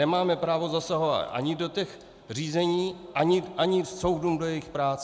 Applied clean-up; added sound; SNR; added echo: none; none; none; none.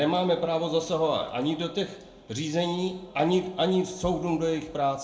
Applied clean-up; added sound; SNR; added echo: none; none; none; reverberation time 0.4 s.